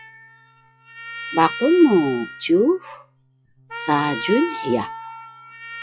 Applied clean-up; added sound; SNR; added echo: classical method log-MMSE.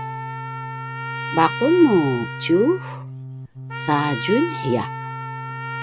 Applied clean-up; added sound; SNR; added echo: none; Organ + Trumpet; 8 dB; none.